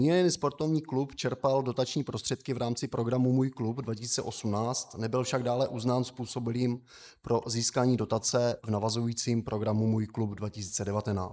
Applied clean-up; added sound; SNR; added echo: neural mask model Resemble Enhance denoiser.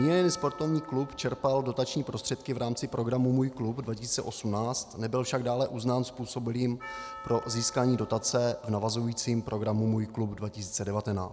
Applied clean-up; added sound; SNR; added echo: none; Percussion; 19 dB; none.